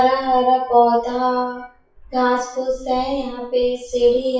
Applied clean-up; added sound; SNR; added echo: classical method WPE with log-MMSE.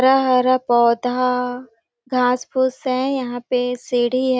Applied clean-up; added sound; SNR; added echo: none; none; none; none.